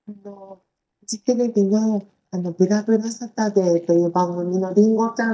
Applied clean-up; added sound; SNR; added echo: neural mask model DeepFilterNet 3.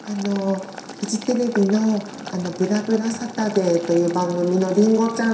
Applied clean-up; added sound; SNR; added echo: none; Boiling; 17 dB; reverberation time 0.7 s.